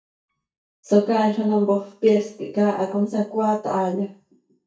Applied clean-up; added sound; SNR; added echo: neural mask model DeepFilterNet 3.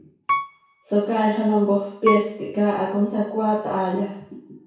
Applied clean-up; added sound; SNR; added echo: none; Piano; 8 dB; reverberation time 0.6 s.